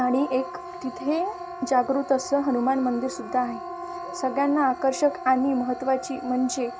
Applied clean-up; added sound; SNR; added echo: none; Siren; 12 dB; none.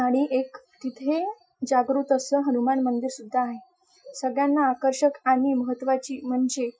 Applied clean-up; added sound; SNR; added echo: classical method Wiener filter.